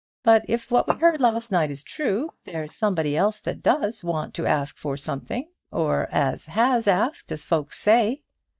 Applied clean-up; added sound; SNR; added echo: neural mask model DeepFilterNet 3.